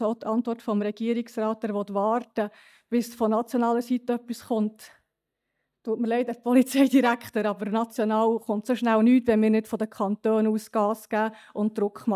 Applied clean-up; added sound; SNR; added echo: neural mask model DeepFilterNet 3.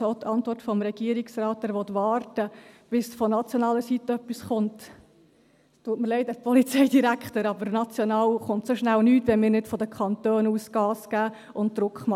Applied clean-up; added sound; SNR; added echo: none; none; none; none.